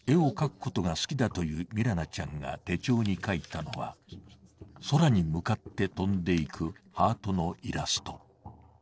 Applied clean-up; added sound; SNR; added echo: neural separator model SepFormer DNS4.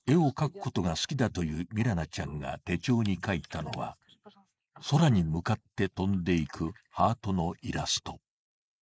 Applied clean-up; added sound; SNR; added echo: neural mask model Resemble Enhance denoiser.